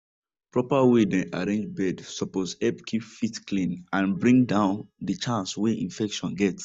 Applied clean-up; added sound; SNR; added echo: neural mask model DeepFilterNet 3.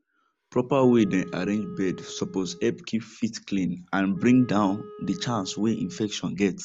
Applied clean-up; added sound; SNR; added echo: none; Wind instrument, woodwind instrument; 20 dB; none.